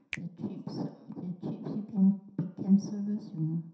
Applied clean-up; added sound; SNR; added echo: none; Finger snapping; 20 dB; reverberation time 0.7 s.